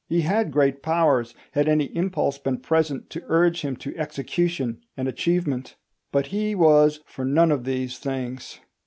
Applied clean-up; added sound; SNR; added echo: none; none; none; none.